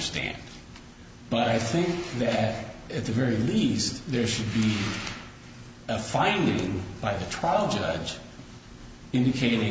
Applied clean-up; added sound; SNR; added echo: none; none; none; none.